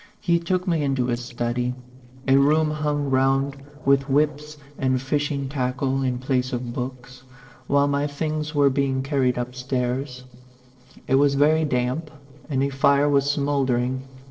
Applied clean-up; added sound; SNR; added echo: neural separator model SepFormer DNS4.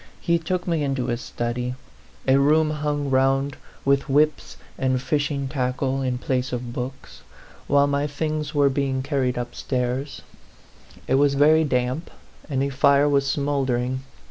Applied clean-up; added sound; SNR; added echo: none; none; none; none.